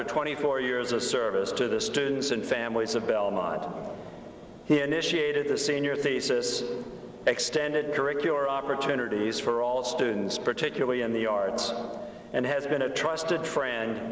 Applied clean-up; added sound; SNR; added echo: none; none; none; none.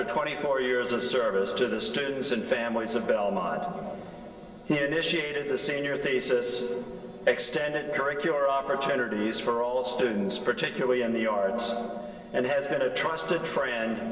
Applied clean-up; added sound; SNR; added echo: none; none; none; reverberation time 0.5 s.